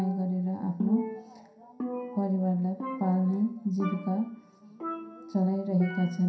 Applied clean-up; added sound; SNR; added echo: none; Percussion; 10 dB; reverberation time 0.5 s.